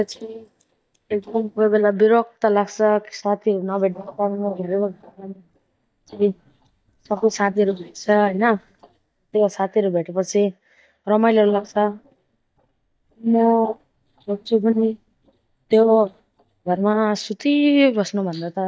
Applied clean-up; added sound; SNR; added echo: neural mask model DeepFilterNet 3.